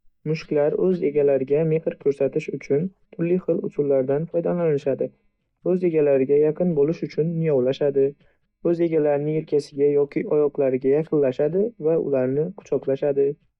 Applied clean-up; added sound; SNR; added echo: neural mask model DeepFilterNet 3.